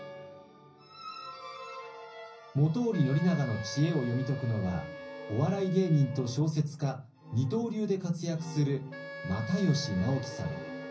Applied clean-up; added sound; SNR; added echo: none; Wind instrument, woodwind instrument; 15 dB; reverberation time 0.5 s.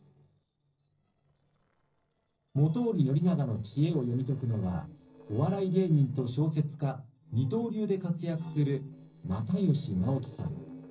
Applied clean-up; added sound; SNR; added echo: neural separator model SepFormer DNS4.